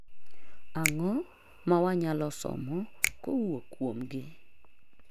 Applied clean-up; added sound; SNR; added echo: none; Finger snapping; 7 dB; none.